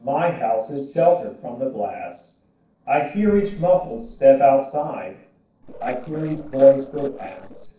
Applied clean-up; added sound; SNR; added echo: neural separator model SepFormer DNS4.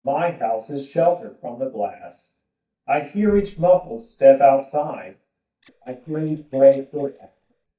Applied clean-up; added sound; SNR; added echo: neural mask model DeepFilterNet 3.